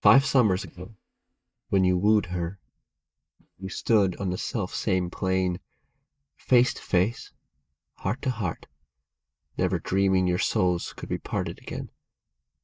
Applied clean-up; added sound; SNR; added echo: neural mask model DeepFilterNet 3.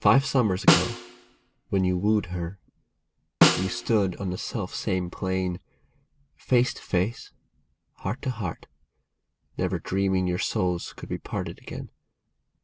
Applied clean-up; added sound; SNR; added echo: none; Snare drum; 0 dB; none.